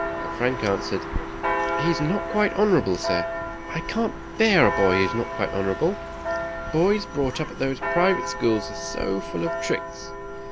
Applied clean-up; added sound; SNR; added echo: none; Church bell; 5 dB; none.